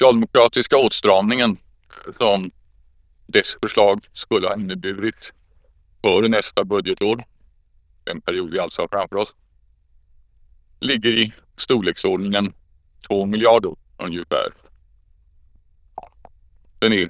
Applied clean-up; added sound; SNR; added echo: neural diffusion model UNIVERSE++.